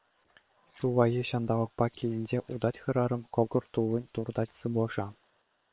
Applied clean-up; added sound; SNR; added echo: neural separator model SepFormer WHAM!.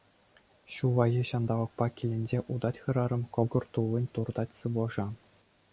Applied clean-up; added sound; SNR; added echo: none; none; none; none.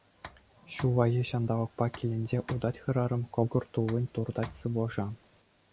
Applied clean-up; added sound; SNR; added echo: none; Tick; 19 dB; none.